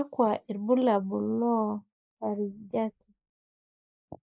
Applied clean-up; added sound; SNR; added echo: neural mask model Resemble Enhance denoiser.